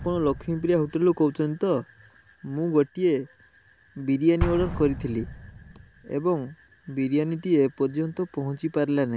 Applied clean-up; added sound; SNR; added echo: none; Explosion; 13 dB; none.